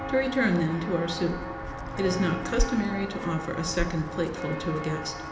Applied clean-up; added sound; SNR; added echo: none; Walk, footsteps; 4 dB; reverberation time 1.0 s.